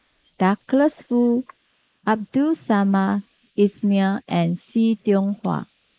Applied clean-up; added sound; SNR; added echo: neural mask model Resemble Enhance denoiser.